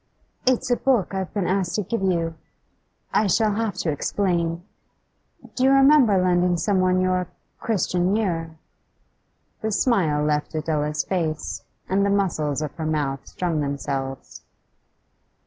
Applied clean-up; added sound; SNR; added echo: none; none; none; none.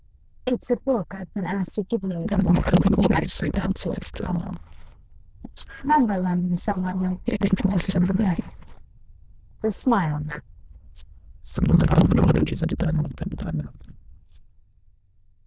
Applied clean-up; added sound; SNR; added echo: neural diffusion model UNIVERSE++.